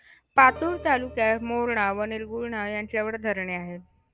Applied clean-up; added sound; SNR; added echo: none; Piano; 18 dB; none.